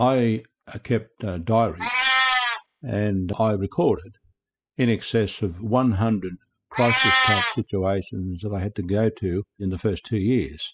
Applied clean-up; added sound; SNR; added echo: classical method spectral subtraction.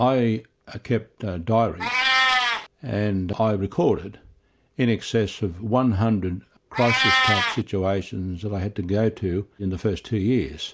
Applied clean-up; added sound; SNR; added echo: none; Meow; 5 dB; none.